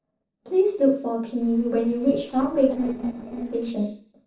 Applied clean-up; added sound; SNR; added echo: neural separator model SepFormer DNS4.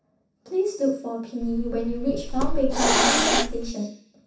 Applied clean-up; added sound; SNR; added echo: none; Hiss; -4 dB; reverberation time 0.7 s.